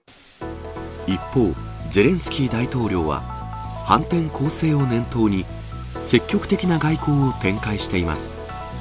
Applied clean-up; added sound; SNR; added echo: none; none; none; none.